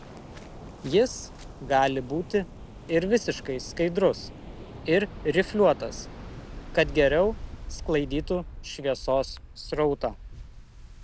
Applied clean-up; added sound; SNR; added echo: none; Waves, surf; 13 dB; none.